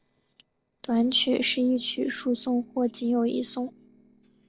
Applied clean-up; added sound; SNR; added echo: neural separator model SepFormer DNS4.